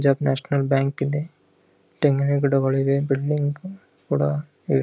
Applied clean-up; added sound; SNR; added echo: none; none; none; none.